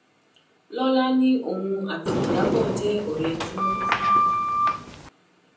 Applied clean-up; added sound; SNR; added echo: none; Sliding door; -3 dB; reverberation time 0.6 s.